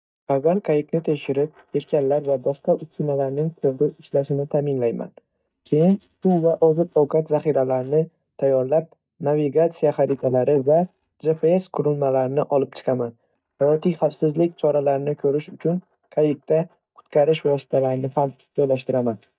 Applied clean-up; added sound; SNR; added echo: neural mask model DeepFilterNet 3.